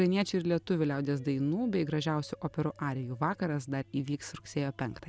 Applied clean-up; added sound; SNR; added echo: none; none; none; none.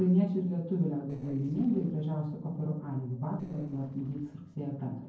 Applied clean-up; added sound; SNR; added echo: neural separator model SepFormer DNS4.